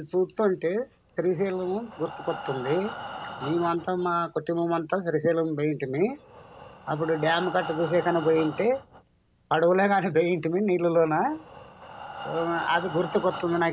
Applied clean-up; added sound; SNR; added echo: none; Breathing; 14 dB; none.